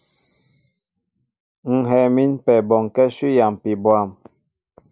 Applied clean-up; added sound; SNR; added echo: none; none; none; none.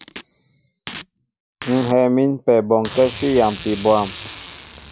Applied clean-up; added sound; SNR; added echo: none; Packing tape, duct tape; 16 dB; none.